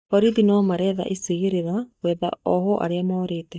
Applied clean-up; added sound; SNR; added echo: neural mask model DeepFilterNet 3.